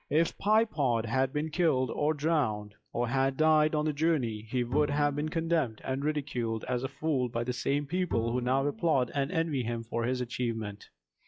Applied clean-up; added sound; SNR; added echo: classical method log-MMSE.